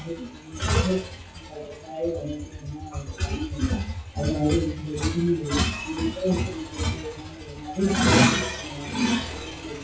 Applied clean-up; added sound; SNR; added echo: classical method WPE with log-MMSE.